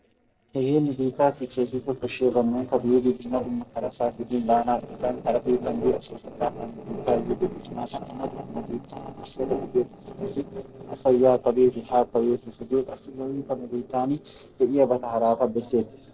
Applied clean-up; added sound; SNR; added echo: neural separator model SepFormer DNS4.